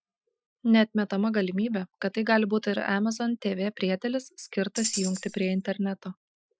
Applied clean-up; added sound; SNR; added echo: classical method Wiener filter.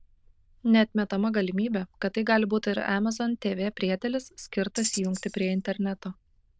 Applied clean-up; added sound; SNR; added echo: neural diffusion model UNIVERSE++.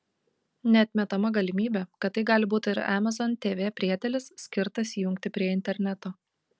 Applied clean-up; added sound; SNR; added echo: none; none; none; none.